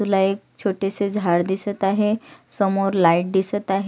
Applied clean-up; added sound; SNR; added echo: none; none; none; none.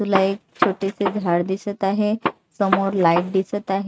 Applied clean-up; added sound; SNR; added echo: neural mask model RNNoise.